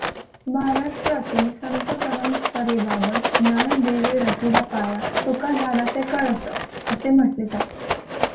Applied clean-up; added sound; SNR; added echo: none; Rattle; 3 dB; reverberation time 0.3 s.